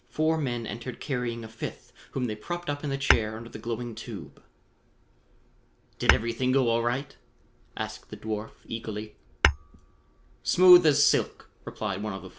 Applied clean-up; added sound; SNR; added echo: none; Tap / Hammer / Glass; 5 dB; none.